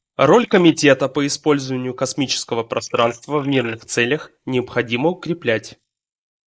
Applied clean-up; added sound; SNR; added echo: neural mask model Resemble Enhance denoiser.